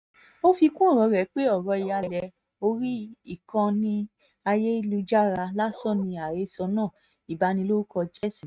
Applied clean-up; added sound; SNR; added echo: neural mask model RNNoise.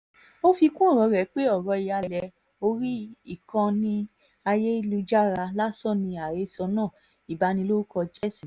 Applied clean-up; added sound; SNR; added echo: none; none; none; none.